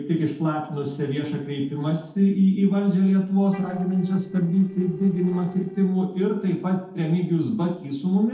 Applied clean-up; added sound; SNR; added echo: neural separator model SepFormer DNS4.